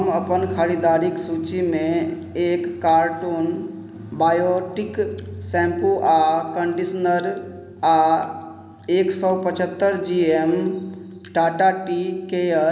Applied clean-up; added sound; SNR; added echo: none; none; none; none.